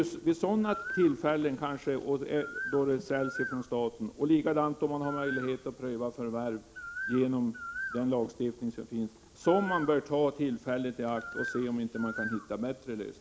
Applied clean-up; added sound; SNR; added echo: none; Bird; 12 dB; none.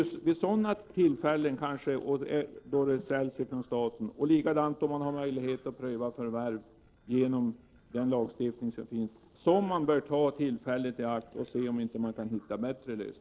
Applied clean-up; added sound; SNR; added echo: neural separator model SepFormer DNS4.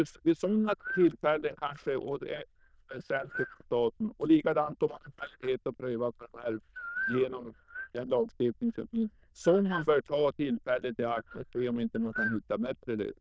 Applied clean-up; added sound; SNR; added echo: neural diffusion model UNIVERSE++.